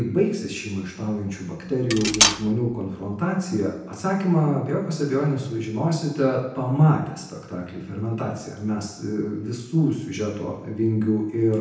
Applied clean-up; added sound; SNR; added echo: none; Cutlery, silverware; 0 dB; reverberation time 0.9 s.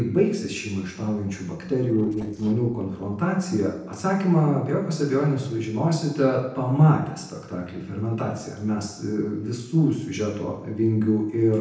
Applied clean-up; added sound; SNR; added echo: neural separator model SepFormer DNS4.